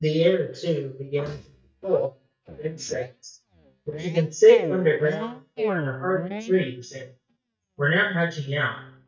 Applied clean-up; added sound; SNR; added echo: neural mask model DeepFilterNet 3.